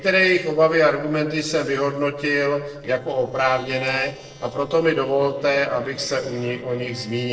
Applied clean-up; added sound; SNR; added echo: neural separator model SepFormer DNS4.